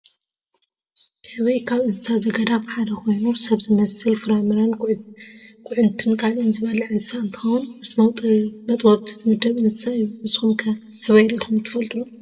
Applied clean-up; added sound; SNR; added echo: none; none; none; reverberation time 0.6 s.